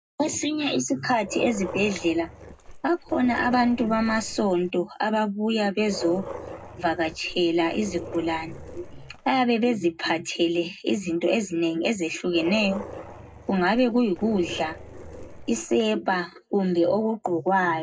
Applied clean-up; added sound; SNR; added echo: none; Dog; 14 dB; reverberation time 0.2 s.